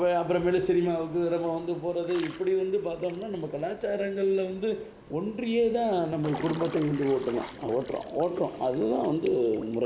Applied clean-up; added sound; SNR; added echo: none; Drip / Trickle, dribble / Water / Splash, splatter; 18 dB; none.